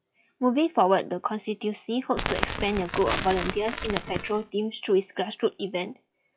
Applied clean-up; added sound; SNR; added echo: classical method log-MMSE.